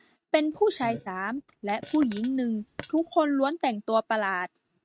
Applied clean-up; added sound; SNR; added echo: neural mask model RNNoise.